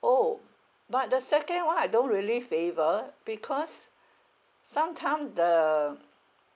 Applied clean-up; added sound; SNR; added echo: none; none; none; none.